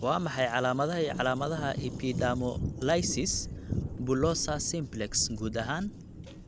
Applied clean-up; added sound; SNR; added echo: none; Thunder; 11 dB; none.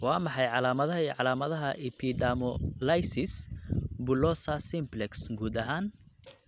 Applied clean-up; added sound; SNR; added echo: none; none; none; none.